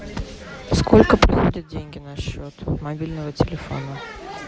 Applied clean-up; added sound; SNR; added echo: none; none; none; none.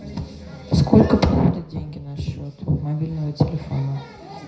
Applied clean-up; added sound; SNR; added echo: none; none; none; reverberation time 0.4 s.